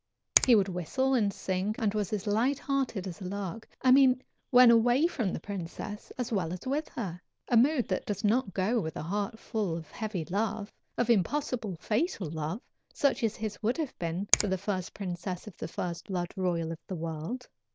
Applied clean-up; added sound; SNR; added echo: none; Finger snapping; 6 dB; none.